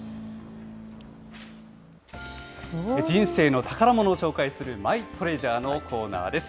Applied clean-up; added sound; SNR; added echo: none; none; none; none.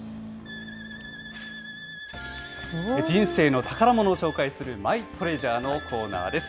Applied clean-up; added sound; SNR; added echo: none; Wind instrument, woodwind instrument; 15 dB; none.